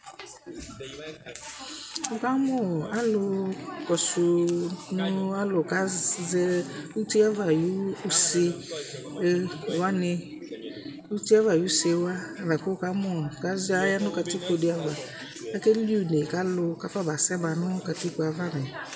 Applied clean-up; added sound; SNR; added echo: none; none; none; reverberation time 1.8 s.